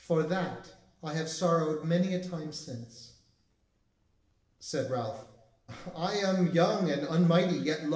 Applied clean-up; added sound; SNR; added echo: none; none; none; reverberation time 0.8 s.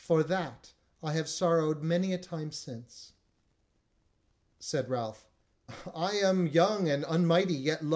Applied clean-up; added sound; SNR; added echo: none; none; none; none.